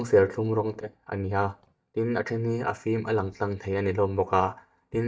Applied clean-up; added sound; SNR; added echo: neural mask model DeepFilterNet 3.